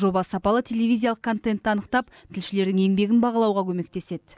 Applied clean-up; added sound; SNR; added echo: none; none; none; none.